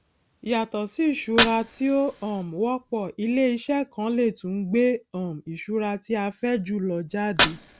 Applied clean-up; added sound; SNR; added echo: none; Fire; 7 dB; none.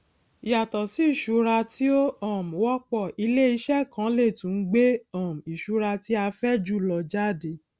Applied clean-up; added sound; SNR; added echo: none; none; none; none.